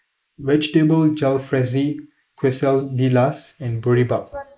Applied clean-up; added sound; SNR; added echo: neural mask model Resemble Enhance denoiser.